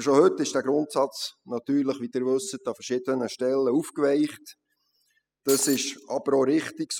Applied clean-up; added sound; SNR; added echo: classical method spectral subtraction.